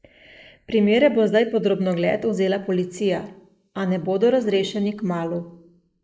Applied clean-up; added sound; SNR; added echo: neural mask model Resemble Enhance denoiser.